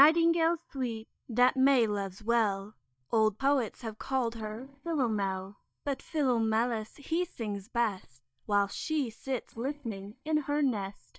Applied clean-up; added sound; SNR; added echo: neural mask model DeepFilterNet 3.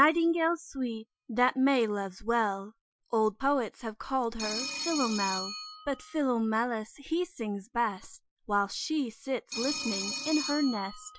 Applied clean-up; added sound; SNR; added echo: classical method Wiener filter.